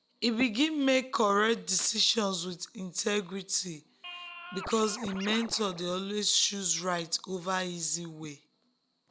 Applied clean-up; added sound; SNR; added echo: none; Scratching (performance technique); 12 dB; none.